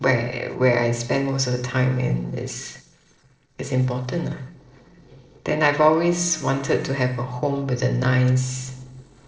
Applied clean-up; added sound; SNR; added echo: neural separator model SepFormer DNS4.